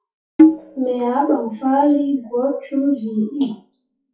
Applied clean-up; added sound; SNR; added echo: classical method WPE with log-MMSE.